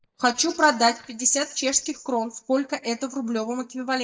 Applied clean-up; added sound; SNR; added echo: neural mask model DeepFilterNet 3.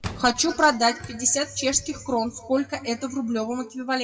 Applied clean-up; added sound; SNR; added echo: classical method WPE with log-MMSE.